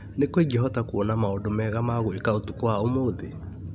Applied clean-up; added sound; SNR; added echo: none; none; none; none.